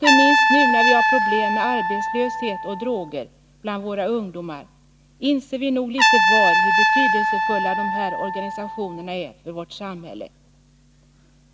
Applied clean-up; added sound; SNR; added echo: none; Trumpet; -4 dB; none.